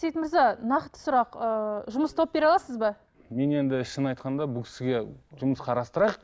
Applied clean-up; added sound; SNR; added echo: none; none; none; none.